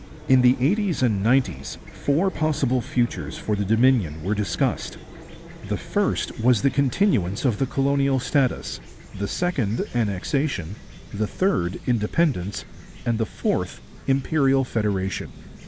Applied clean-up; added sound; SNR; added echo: none; Chirp, tweet / Fowl; 16 dB; none.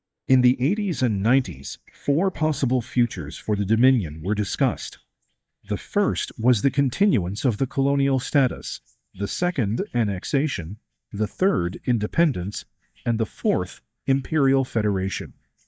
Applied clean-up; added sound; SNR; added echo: neural mask model DeepFilterNet 3.